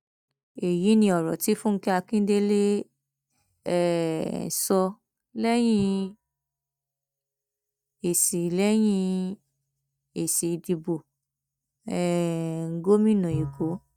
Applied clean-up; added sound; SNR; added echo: neural mask model DeepFilterNet 3.